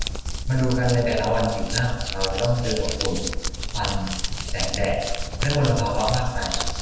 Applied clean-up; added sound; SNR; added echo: none; Crumpling, crinkling; 2 dB; reverberation time 1.1 s.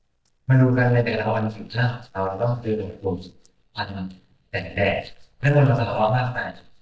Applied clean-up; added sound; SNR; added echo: neural mask model DeepFilterNet 3.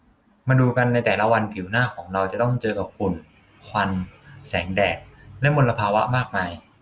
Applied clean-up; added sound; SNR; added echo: none; none; none; none.